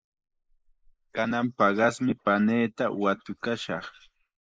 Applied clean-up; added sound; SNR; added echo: neural mask model Resemble Enhance denoiser.